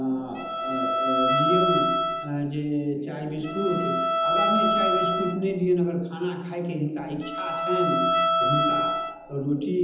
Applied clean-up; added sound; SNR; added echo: none; Bowed string instrument; -2 dB; reverberation time 0.8 s.